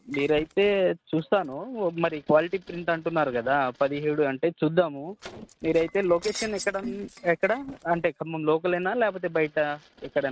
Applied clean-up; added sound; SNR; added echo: neural mask model RNNoise.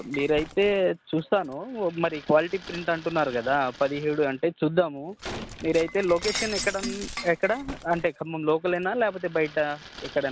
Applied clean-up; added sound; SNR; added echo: none; Shatter; 13 dB; none.